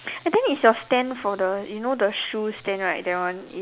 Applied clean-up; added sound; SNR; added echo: none; none; none; none.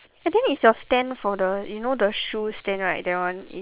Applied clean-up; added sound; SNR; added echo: neural separator model SepFormer WHAM!.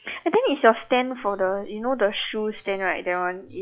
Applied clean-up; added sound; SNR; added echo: classical method log-MMSE.